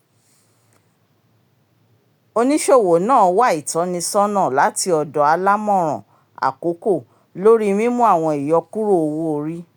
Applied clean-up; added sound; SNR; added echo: none; none; none; none.